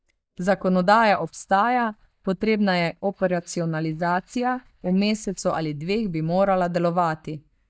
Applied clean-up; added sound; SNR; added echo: neural mask model DeepFilterNet 3.